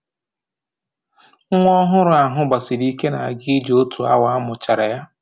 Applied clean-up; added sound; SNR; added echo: none; none; none; none.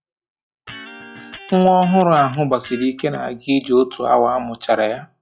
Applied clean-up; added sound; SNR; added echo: classical method log-MMSE.